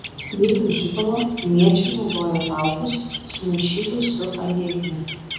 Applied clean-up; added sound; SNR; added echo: none; Bird; 11 dB; reverberation time 0.9 s.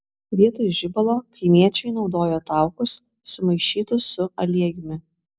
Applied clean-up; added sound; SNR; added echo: none; none; none; none.